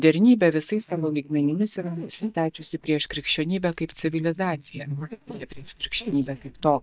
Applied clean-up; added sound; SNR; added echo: neural mask model DeepFilterNet 3.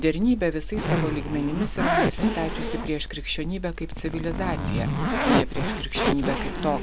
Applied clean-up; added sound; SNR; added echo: none; Zipper (clothing); -1 dB; none.